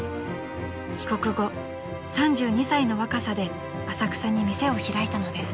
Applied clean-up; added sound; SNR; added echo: none; none; none; none.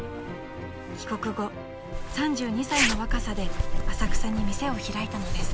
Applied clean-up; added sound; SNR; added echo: none; Zipper (clothing); -3 dB; none.